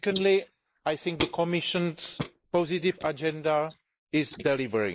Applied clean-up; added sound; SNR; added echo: neural mask model Resemble Enhance denoiser.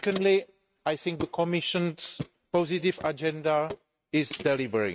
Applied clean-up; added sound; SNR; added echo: neural mask model RNNoise.